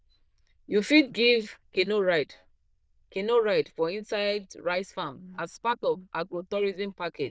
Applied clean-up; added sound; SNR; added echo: neural diffusion model UNIVERSE++.